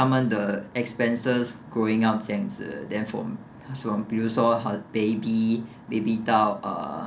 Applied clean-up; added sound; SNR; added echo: none; none; none; none.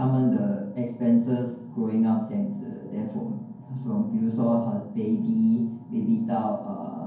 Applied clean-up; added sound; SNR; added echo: none; none; none; reverberation time 0.9 s.